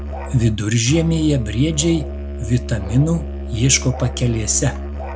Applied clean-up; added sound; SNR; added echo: none; Musical instrument; 8 dB; none.